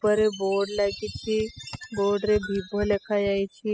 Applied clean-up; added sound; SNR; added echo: classical method spectral subtraction.